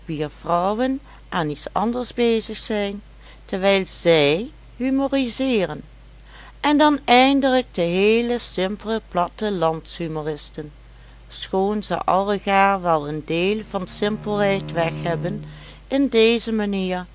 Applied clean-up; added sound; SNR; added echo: none; Bowed string instrument; 14 dB; none.